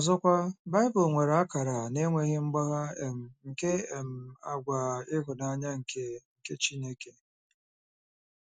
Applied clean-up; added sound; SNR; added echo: none; none; none; none.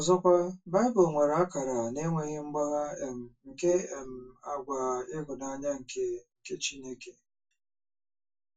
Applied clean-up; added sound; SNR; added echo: none; none; none; reverberation time 0.1 s.